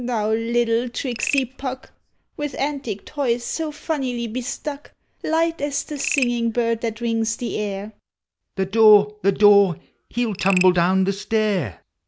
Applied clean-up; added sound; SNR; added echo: none; Frog; 12 dB; none.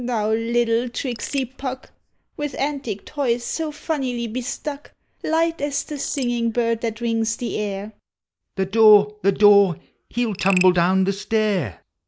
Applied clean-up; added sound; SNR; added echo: neural mask model Resemble Enhance denoiser.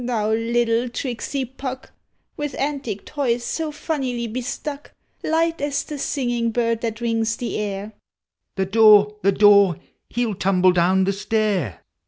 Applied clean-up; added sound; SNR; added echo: none; none; none; none.